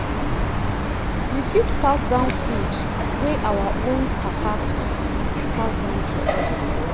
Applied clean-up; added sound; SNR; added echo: none; Chirp, tweet; -5 dB; none.